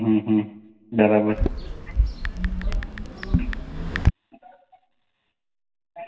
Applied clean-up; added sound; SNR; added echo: none; Chatter / Chirp, tweet / Car passing by / Typing; -2 dB; reverberation time 0.9 s.